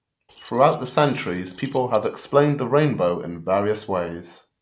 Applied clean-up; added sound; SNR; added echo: none; Keys jangling; 18 dB; none.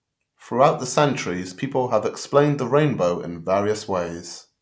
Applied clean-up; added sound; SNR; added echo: none; none; none; none.